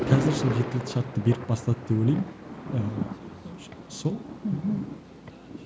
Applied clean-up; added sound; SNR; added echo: none; Thunder; 7 dB; none.